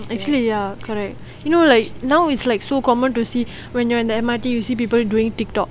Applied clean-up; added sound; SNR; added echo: none; none; none; none.